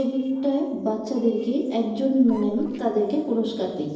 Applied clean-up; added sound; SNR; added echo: neural separator model SepFormer DNS4.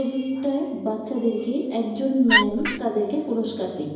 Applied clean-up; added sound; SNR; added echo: none; Wood; -3 dB; reverberation time 1.0 s.